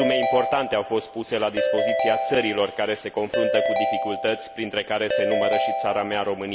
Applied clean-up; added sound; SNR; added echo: none; Ringtone / Keyboard (musical); 0 dB; none.